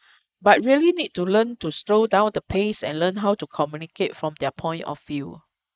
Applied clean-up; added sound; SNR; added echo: neural mask model Resemble Enhance denoiser.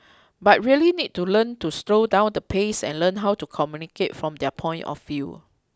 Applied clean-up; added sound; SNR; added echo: none; none; none; none.